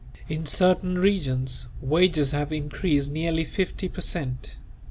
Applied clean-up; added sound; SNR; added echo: none; none; none; none.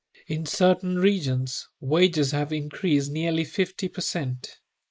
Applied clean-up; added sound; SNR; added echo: neural mask model Resemble Enhance denoiser.